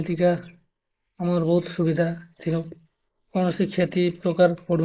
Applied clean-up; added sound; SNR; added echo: neural mask model Resemble Enhance denoiser.